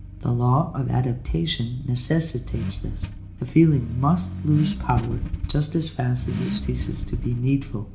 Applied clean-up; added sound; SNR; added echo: none; Accelerating, revving, vroom / Car; 7 dB; reverberation time 0.4 s.